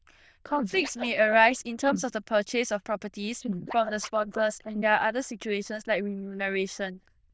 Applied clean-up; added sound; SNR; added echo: neural diffusion model UNIVERSE++.